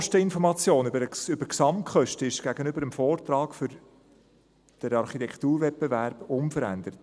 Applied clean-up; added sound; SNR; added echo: none; none; none; none.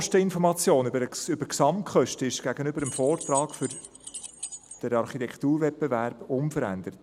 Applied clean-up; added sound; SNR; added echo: none; Keys jangling; 12 dB; none.